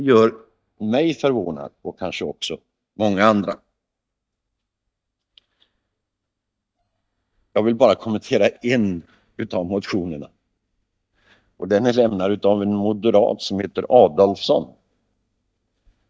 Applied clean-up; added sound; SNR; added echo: neural mask model DeepFilterNet 3.